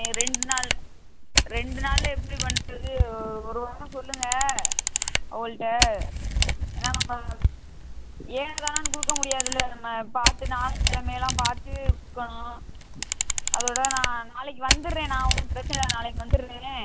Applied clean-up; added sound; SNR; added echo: none; Camera; -5 dB; none.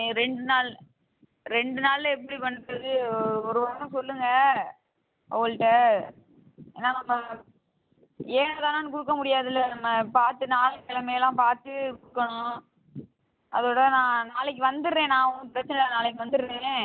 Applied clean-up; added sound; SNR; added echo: none; none; none; none.